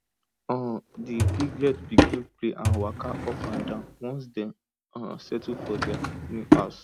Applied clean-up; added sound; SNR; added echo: none; Drawer open or close / Wood + Thump, thud; -4 dB; none.